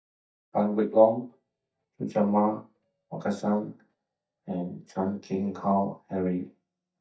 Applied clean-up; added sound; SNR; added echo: neural mask model DeepFilterNet 3.